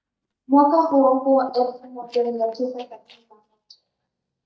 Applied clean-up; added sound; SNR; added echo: neural mask model DeepFilterNet 3.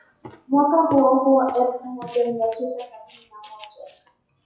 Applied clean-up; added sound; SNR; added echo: classical method WPE with log-MMSE.